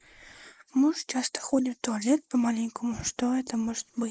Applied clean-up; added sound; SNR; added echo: neural mask model Resemble Enhance denoiser.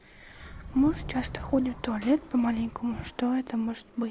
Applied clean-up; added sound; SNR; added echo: none; Subway, metro, underground; 15 dB; none.